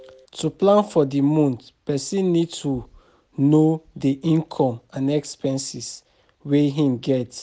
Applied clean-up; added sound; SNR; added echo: none; none; none; none.